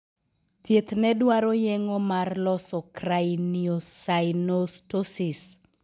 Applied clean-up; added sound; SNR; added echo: none; none; none; none.